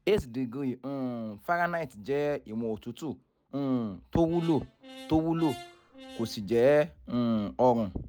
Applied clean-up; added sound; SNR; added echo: none; Brass instrument; 19 dB; none.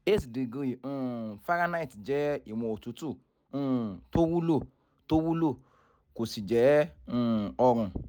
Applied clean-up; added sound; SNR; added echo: none; none; none; none.